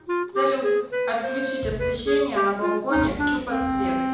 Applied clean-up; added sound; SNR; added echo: none; Wind instrument, woodwind instrument; 0 dB; reverberation time 0.8 s.